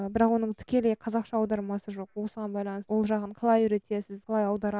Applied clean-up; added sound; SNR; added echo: none; none; none; none.